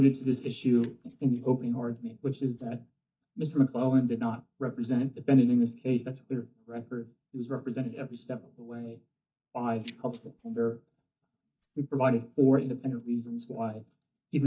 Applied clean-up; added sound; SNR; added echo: neural mask model DeepFilterNet 3.